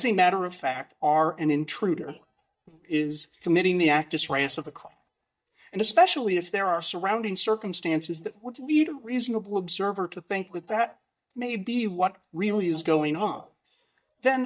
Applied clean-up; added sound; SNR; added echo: neural mask model DeepFilterNet 3.